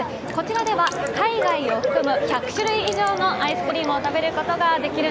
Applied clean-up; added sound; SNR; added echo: none; Drip; 17 dB; none.